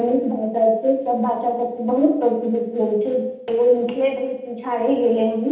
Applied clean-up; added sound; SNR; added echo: none; none; none; reverberation time 0.8 s.